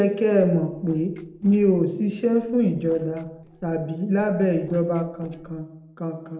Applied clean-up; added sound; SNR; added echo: neural separator model SepFormer DNS4.